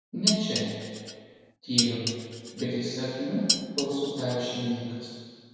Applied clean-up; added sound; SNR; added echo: none; Dishes, pots, and pans; 2 dB; reverberation time 1.9 s.